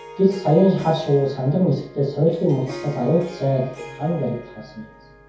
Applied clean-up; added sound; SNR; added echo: none; Harp; 18 dB; reverberation time 0.6 s.